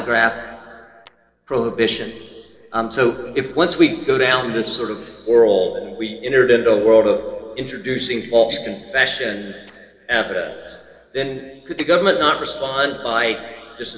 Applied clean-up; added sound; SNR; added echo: neural separator model SepFormer DNS4.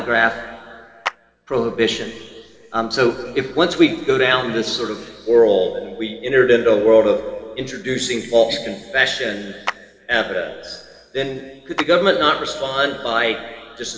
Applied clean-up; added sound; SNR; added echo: none; Clapping; 14 dB; reverberation time 2.1 s.